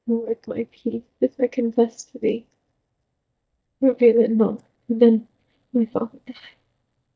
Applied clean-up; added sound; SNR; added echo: neural mask model DeepFilterNet 3.